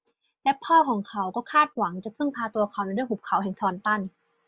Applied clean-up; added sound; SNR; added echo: none; none; none; none.